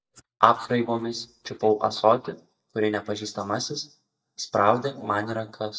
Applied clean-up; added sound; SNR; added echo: neural mask model DeepFilterNet 3.